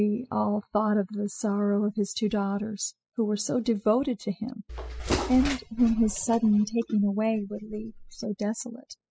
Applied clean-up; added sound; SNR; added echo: classical method spectral subtraction.